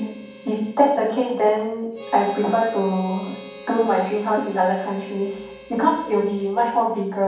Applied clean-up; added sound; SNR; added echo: none; Harmonica; 19 dB; reverberation time 1.2 s.